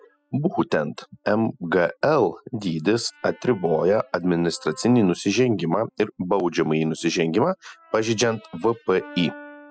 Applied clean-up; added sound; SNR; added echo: classical method spectral subtraction.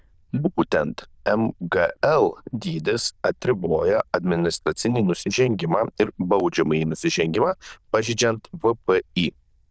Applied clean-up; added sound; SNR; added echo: neural diffusion model UNIVERSE++.